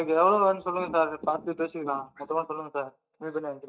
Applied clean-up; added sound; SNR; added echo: neural mask model DeepFilterNet 3.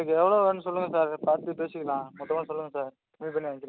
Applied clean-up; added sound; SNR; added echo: none; none; none; none.